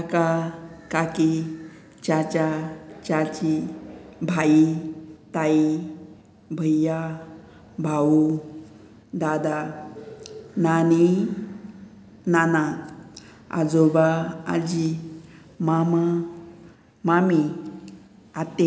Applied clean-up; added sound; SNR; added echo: none; none; none; none.